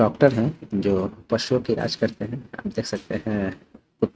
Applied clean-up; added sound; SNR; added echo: neural mask model RNNoise.